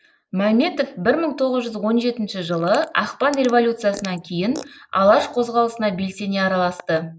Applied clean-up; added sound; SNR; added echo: neural mask model Resemble Enhance denoiser.